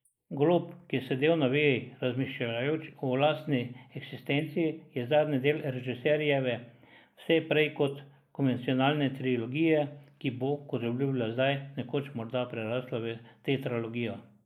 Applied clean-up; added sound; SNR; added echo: neural mask model Resemble Enhance denoiser.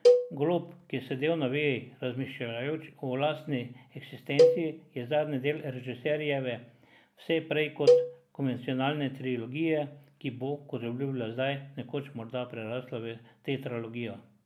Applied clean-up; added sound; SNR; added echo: none; Cowbell; -4 dB; none.